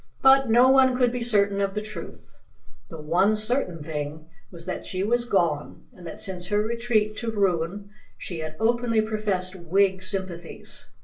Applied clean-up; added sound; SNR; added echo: none; none; none; reverberation time 0.2 s.